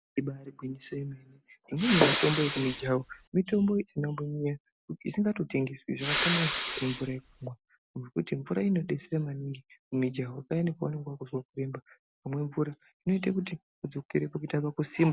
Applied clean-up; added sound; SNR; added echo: none; Respiratory sounds; 2 dB; none.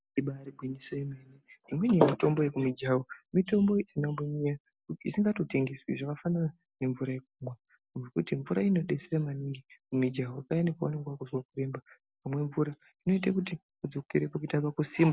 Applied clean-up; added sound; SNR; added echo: none; none; none; none.